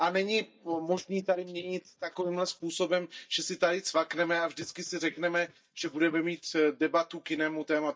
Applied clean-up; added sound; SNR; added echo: neural mask model DeepFilterNet 3.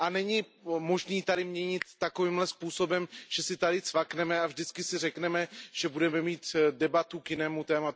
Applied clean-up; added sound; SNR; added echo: none; none; none; none.